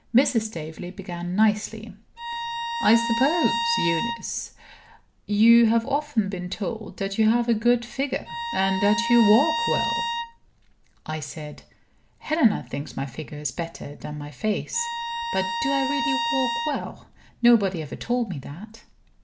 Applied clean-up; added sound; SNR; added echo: none; Bowed string instrument; 5 dB; none.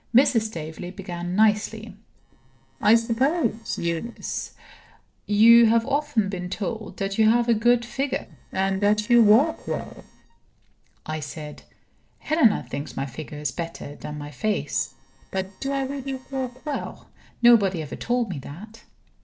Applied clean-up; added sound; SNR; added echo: neural separator model SepFormer DNS4.